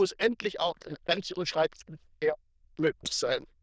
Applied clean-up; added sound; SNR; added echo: neural diffusion model UNIVERSE++.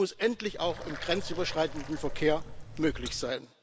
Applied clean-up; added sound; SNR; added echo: none; Water; 6 dB; none.